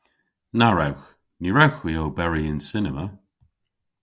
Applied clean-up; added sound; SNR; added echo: none; none; none; none.